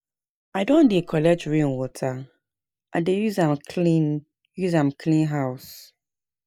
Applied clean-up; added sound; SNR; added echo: neural mask model DeepFilterNet 3.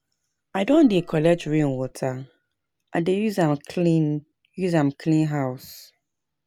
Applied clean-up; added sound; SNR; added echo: none; Gong; 16 dB; none.